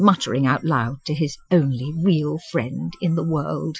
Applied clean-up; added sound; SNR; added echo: classical method Wiener filter.